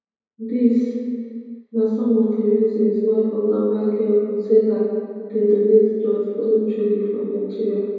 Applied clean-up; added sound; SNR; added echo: none; none; none; reverberation time 2.2 s.